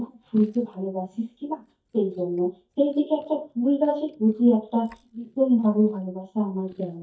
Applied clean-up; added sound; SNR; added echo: neural mask model DeepFilterNet 3.